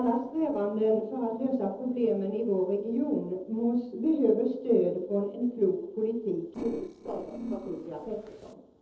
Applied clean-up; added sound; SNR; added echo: neural separator model SepFormer DNS4.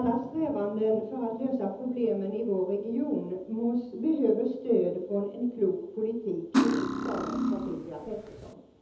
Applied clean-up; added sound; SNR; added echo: none; Cutlery, silverware; 0 dB; reverberation time 0.8 s.